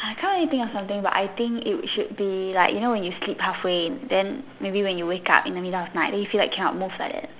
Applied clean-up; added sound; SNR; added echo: none; none; none; none.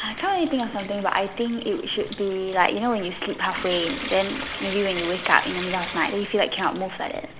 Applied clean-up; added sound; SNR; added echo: none; Trickle, dribble / Sink (filling or washing) / Water tap, faucet; 11 dB; none.